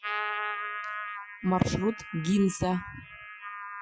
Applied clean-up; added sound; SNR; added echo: classical method Wiener filter.